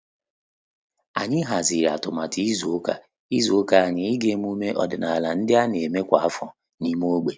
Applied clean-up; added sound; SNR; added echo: none; none; none; none.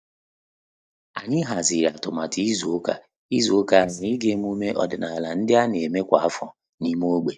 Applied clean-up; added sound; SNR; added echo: neural mask model DeepFilterNet 3.